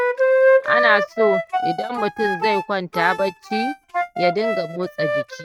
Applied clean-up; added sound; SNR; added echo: neural mask model RNNoise.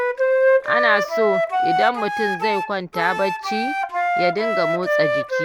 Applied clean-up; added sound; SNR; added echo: none; Wind instrument, woodwind instrument; -4 dB; none.